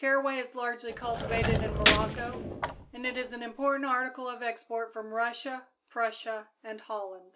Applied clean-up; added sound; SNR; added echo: none; Sliding door / Wood + Gunshot, gunfire; -3 dB; none.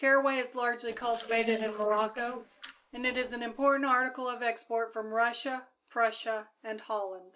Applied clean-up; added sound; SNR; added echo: neural mask model Resemble Enhance denoiser.